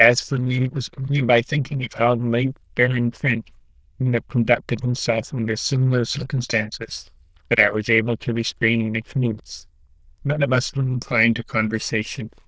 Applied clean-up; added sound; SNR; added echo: neural diffusion model UNIVERSE++.